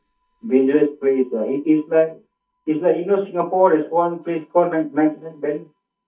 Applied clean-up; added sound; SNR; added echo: neural mask model DeepFilterNet 3.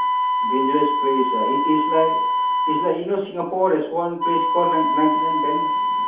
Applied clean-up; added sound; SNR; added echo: none; Wind instrument, woodwind instrument; -2 dB; reverberation time 0.5 s.